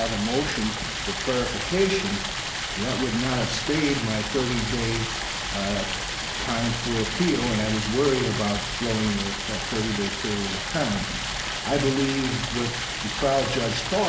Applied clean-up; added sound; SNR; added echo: none; Stream; 4 dB; none.